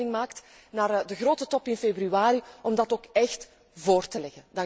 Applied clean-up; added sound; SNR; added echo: none; none; none; none.